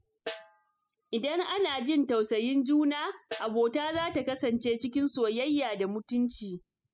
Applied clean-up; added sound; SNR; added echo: classical method spectral subtraction.